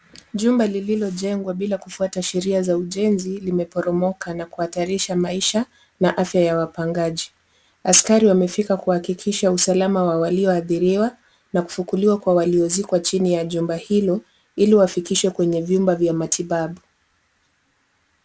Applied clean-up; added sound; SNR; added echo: none; none; none; none.